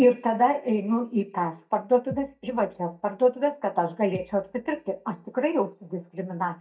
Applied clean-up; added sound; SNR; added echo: neural mask model DeepFilterNet 3.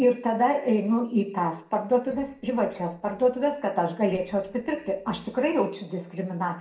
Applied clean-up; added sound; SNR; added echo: neural separator model SepFormer DNS4.